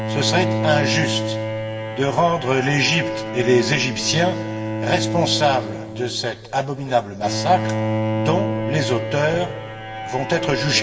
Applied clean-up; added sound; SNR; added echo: none; Bowed string instrument; 3 dB; reverberation time 2.1 s.